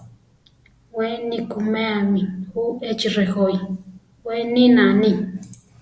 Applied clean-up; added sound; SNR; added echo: none; none; none; none.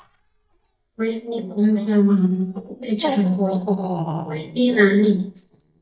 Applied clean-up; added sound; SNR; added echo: neural mask model DeepFilterNet 3.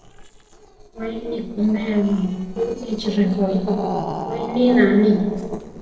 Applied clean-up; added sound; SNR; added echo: neural separator model SepFormer DNS4.